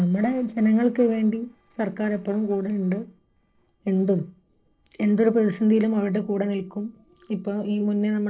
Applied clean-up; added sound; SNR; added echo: neural separator model SepFormer DNS4.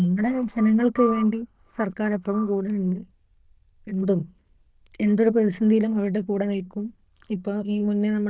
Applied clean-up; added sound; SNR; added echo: neural diffusion model UNIVERSE++.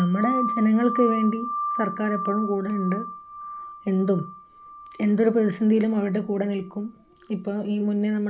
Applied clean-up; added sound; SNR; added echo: none; Wind chime; 9 dB; none.